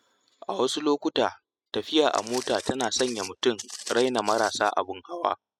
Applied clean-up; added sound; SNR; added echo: classical method spectral subtraction.